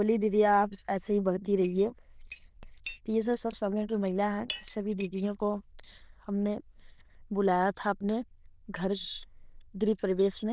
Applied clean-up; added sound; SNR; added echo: neural diffusion model UNIVERSE++.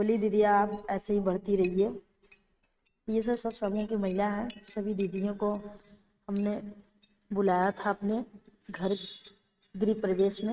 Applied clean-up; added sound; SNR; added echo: neural mask model RNNoise.